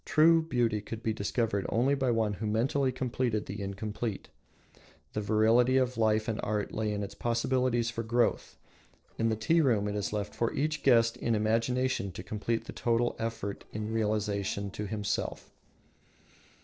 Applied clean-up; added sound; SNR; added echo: neural separator model SepFormer DNS4.